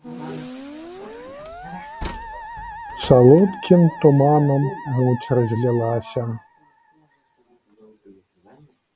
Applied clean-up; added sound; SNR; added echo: none; Slam + Musical instrument; 16 dB; none.